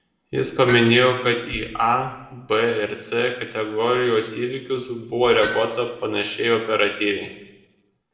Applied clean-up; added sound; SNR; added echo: none; Hammer; 13 dB; reverberation time 0.8 s.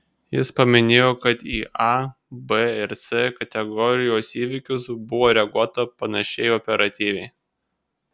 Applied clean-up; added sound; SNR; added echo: none; none; none; none.